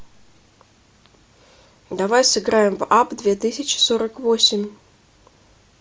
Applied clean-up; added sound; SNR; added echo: none; none; none; none.